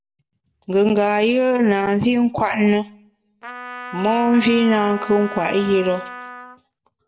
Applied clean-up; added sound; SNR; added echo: none; Trumpet; 14 dB; reverberation time 0.3 s.